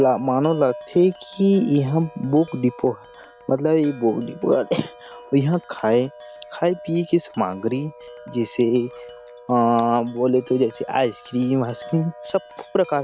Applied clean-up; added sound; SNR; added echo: none; Wind chime; 20 dB; none.